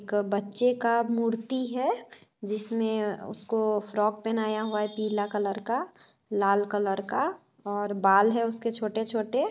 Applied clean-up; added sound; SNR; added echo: none; none; none; none.